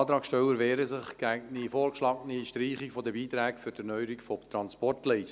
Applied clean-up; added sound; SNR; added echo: none; none; none; none.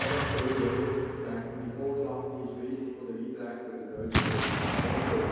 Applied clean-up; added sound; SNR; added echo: none; Explosion; 0 dB; reverberation time 2.2 s.